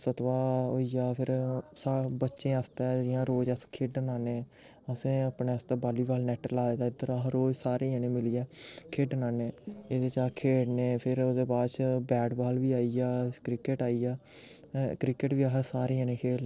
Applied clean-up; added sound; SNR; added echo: neural separator model SepFormer DNS4.